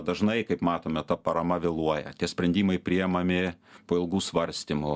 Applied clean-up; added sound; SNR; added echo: none; none; none; none.